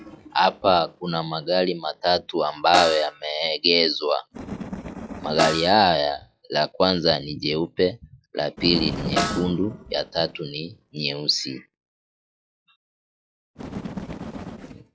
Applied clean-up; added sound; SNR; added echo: classical method log-MMSE.